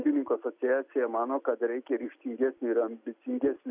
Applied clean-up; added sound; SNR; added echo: none; none; none; none.